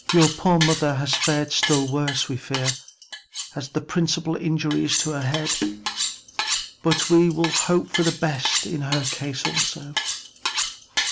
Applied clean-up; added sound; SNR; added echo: none; Cutlery, silverware; 4 dB; none.